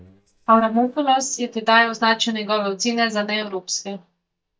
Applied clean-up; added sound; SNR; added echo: neural mask model DeepFilterNet 3.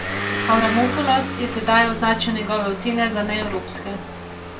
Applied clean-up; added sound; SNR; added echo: none; Motor vehicle (road) / Engine; 6 dB; reverberation time 0.3 s.